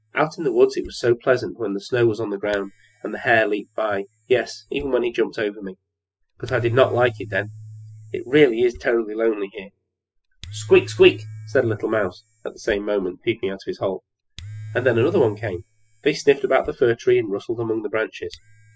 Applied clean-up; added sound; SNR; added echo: classical method spectral subtraction.